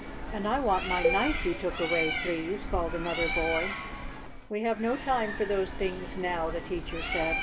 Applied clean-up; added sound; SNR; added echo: none; Cowbell + Bird; 2 dB; none.